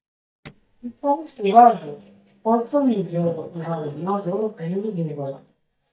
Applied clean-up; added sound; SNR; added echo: neural mask model DeepFilterNet 3.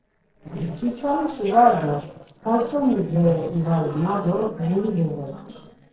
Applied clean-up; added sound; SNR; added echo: neural separator model SepFormer DNS4.